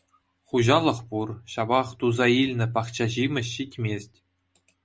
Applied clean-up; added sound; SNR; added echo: none; none; none; none.